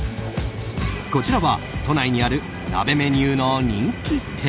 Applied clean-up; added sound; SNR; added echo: none; none; none; none.